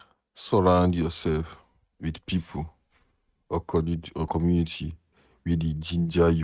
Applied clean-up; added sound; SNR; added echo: neural mask model RNNoise.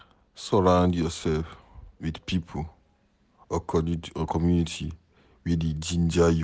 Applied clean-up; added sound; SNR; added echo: none; none; none; none.